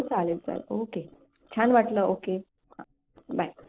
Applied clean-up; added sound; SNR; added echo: neural separator model SepFormer DNS4.